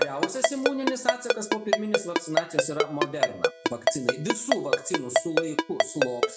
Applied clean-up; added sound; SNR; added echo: none; Ringtone; -5 dB; none.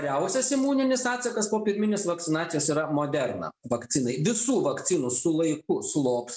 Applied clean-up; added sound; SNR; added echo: none; none; none; none.